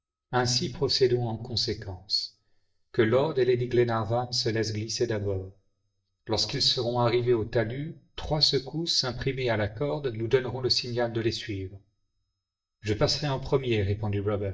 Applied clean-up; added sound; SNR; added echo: neural mask model DeepFilterNet 3.